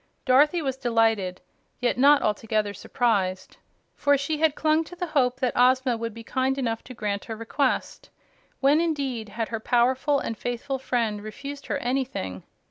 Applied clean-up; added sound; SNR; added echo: none; none; none; none.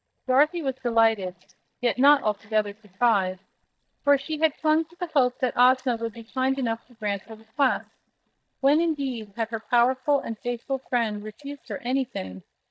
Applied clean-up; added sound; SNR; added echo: neural mask model DeepFilterNet 3.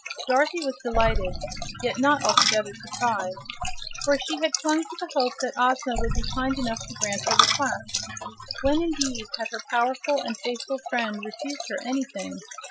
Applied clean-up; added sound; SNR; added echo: classical method Wiener filter.